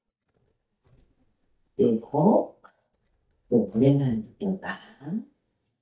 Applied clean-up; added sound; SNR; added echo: neural mask model DeepFilterNet 3.